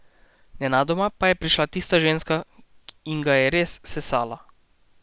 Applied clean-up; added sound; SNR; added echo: none; none; none; none.